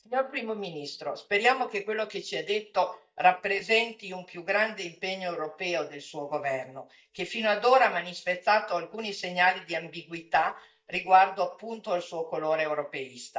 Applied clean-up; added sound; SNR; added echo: neural mask model DeepFilterNet 3.